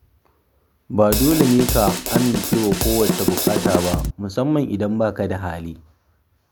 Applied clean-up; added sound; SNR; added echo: none; Drum kit; 0 dB; none.